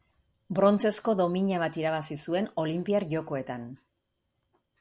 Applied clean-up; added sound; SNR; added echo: none; none; none; none.